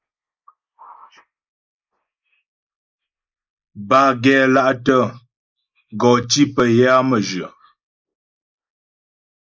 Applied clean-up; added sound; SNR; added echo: neural mask model Resemble Enhance denoiser.